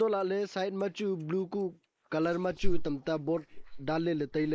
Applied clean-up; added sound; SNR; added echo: neural mask model Resemble Enhance denoiser.